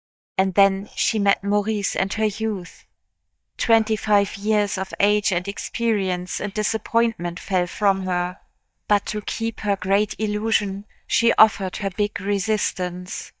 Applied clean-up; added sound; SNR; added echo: neural mask model DeepFilterNet 3.